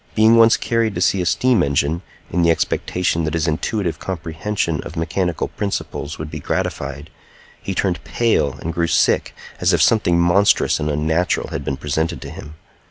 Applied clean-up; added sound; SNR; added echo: none; none; none; none.